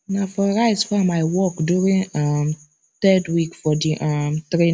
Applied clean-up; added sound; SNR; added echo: none; none; none; none.